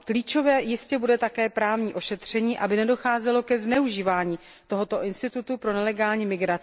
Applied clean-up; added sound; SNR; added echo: none; none; none; none.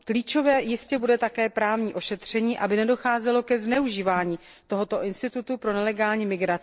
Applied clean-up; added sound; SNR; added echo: neural separator model SepFormer DNS4.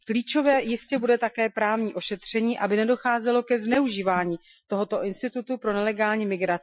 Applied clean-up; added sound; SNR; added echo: classical method Wiener filter.